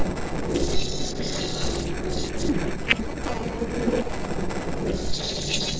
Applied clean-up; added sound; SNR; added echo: neural separator model SepFormer DNS4.